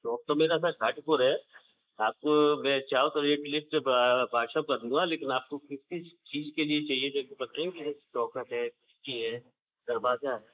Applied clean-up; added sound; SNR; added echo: neural mask model Resemble Enhance denoiser.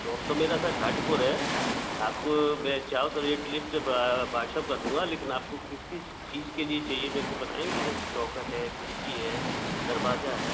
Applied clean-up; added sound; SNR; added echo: none; Waves, surf; 3 dB; none.